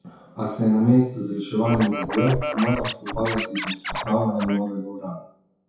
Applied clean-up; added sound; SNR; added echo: classical method WPE with log-MMSE.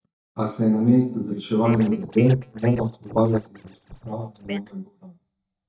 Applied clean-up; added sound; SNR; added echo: neural mask model DeepFilterNet 3.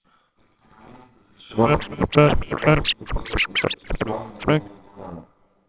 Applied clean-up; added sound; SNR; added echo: neural separator model SepFormer WHAMR!.